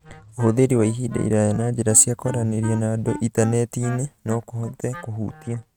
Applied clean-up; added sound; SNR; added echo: neural mask model RNNoise.